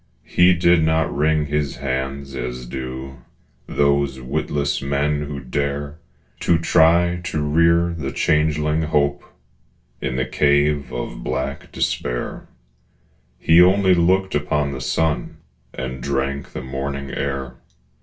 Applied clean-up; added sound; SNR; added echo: none; none; none; reverberation time 0.2 s.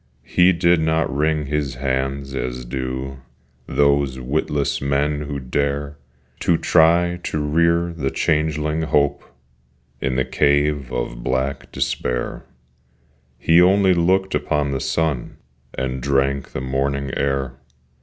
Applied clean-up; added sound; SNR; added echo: none; none; none; none.